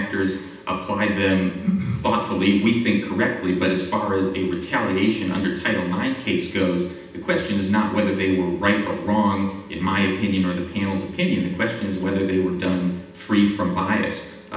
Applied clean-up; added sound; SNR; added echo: none; none; none; reverberation time 0.8 s.